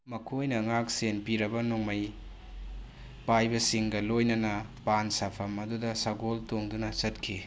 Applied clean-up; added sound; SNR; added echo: none; none; none; none.